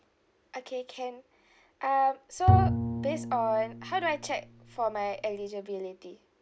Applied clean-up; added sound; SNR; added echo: none; Bowed string instrument; -1 dB; none.